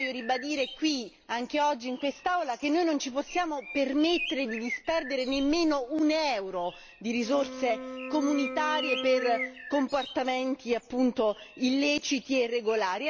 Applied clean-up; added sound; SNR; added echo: none; Bird + Wind instrument, woodwind instrument; 12 dB; none.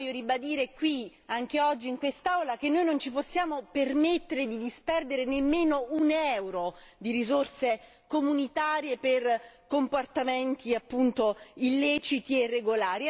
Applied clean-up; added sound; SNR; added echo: none; none; none; none.